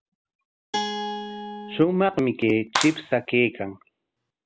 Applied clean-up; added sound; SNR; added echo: none; Guitar + Clapping; 6 dB; none.